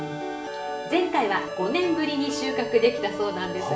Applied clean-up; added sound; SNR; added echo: none; Alarm; 11 dB; reverberation time 0.4 s.